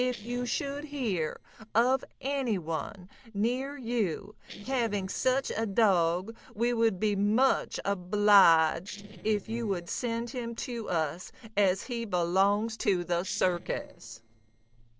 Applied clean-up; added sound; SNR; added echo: neural separator model SepFormer DNS4.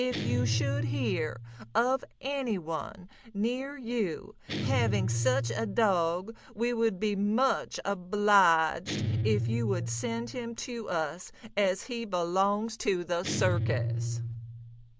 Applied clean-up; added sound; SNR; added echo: none; Guitar; 5 dB; none.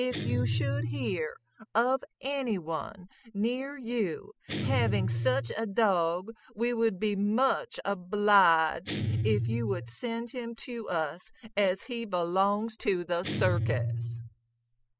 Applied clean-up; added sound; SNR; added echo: classical method spectral subtraction.